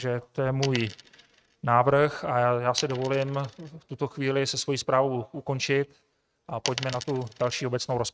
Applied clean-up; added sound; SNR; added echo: neural mask model RNNoise.